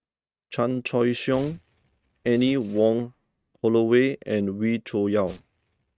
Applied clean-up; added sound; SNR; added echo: neural mask model RNNoise.